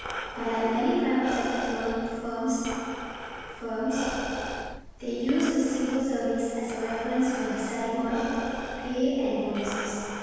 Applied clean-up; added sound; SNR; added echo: none; Breathing; 8 dB; reverberation time 2.1 s.